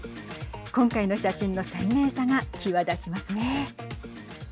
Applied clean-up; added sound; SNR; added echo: none; none; none; none.